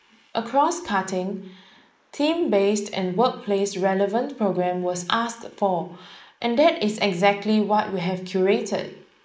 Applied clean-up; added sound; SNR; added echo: neural mask model Resemble Enhance denoiser.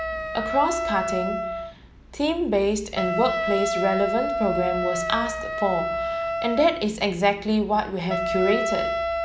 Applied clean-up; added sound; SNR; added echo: none; Wind instrument, woodwind instrument; 3 dB; none.